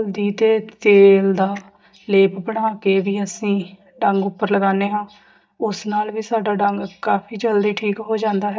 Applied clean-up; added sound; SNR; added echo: neural mask model DeepFilterNet 3.